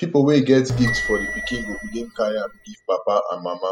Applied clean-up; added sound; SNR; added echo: classical method spectral subtraction.